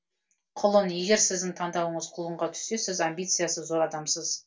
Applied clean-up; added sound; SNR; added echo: none; none; none; reverberation time 0.2 s.